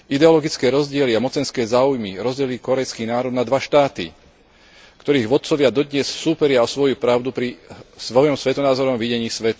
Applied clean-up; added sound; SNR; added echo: none; none; none; none.